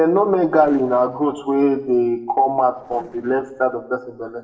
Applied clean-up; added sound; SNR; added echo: neural separator model SepFormer DNS4.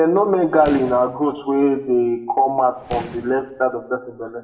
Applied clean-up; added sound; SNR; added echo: none; Fireworks; 20 dB; reverberation time 0.7 s.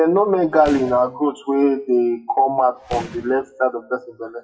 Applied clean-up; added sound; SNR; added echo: classical method WPE with log-MMSE.